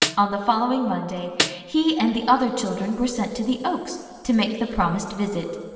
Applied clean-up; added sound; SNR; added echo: none; Snare drum; 5 dB; reverberation time 2.9 s.